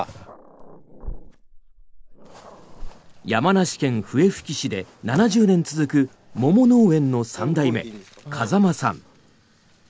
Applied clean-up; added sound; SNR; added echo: none; Growling; 20 dB; none.